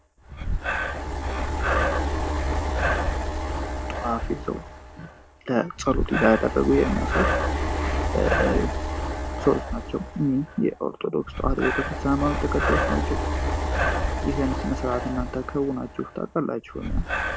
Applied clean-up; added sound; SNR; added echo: none; Breathing; -1 dB; none.